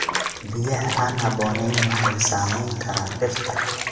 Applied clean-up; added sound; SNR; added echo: none; Bathtub (filling or washing) / Water; 4 dB; reverberation time 2.2 s.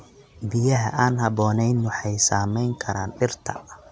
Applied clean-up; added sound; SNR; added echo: none; none; none; none.